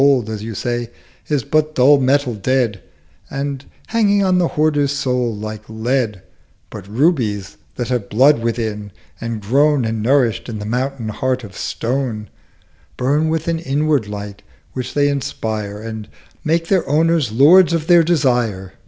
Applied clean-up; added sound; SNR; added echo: none; none; none; none.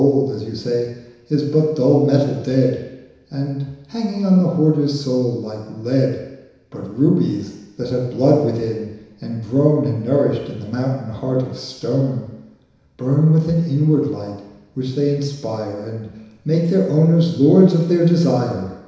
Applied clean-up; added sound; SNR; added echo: none; none; none; reverberation time 1.0 s.